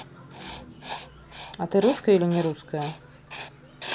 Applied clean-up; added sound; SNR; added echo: none; Writing; 11 dB; none.